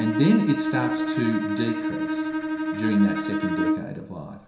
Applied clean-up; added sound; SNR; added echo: none; Bowed string instrument; 1 dB; reverberation time 0.7 s.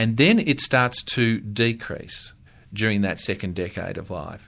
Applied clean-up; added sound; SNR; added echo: none; none; none; none.